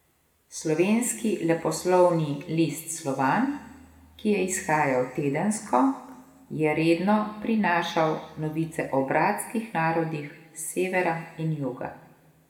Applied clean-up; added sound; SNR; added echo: none; none; none; reverberation time 1.2 s.